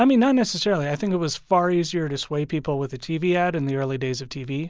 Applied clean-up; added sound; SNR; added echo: none; none; none; none.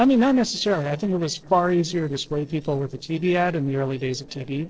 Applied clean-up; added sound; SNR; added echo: neural separator model SepFormer DNS4.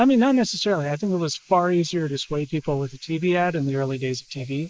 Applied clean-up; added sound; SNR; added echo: neural mask model Resemble Enhance denoiser.